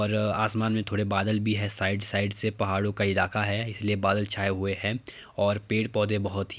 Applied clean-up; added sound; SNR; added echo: none; none; none; none.